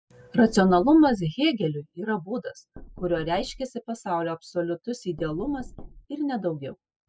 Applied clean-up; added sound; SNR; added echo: classical method spectral subtraction.